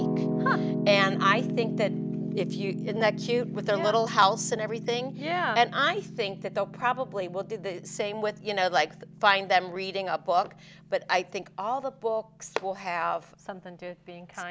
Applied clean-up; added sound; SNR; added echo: none; Piano; 7 dB; none.